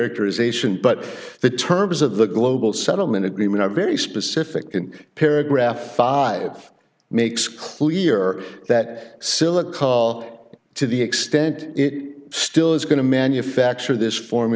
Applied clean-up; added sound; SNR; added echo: none; none; none; none.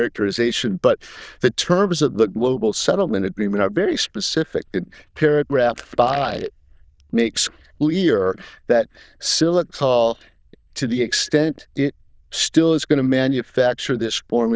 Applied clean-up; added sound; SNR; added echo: neural diffusion model UNIVERSE++.